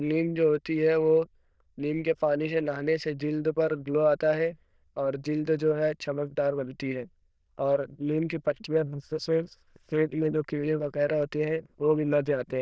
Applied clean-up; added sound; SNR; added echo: neural diffusion model UNIVERSE++.